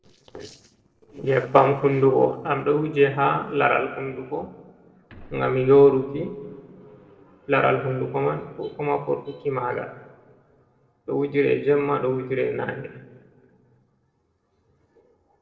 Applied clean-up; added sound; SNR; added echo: neural separator model SepFormer DNS4.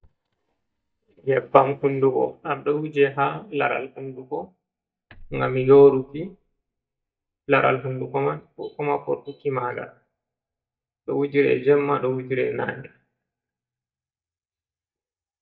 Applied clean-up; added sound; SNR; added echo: neural mask model DeepFilterNet 3.